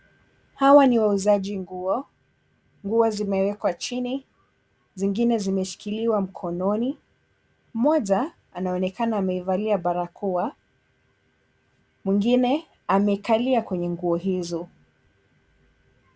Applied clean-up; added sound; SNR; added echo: none; none; none; none.